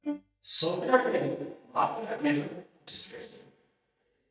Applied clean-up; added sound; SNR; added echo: neural mask model DeepFilterNet 3.